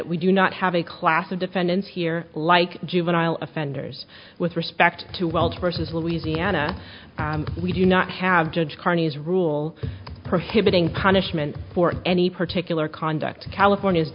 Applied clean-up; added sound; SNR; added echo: none; none; none; none.